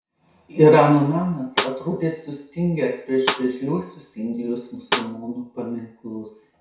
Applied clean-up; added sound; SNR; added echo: none; Snare drum; 8 dB; reverberation time 0.6 s.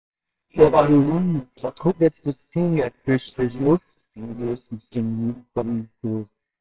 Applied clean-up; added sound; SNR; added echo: neural separator model SepFormer WHAMR!.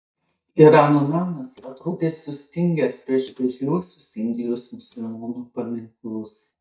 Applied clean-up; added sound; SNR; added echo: neural mask model DeepFilterNet 3.